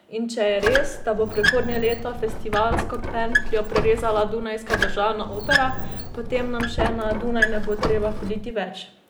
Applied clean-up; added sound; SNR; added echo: none; Squeak; 1 dB; none.